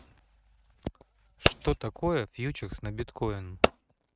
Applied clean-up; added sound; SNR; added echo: neural mask model RNNoise.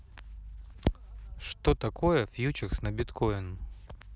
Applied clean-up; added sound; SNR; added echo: none; none; none; none.